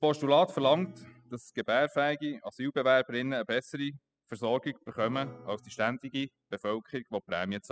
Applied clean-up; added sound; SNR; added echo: classical method spectral subtraction.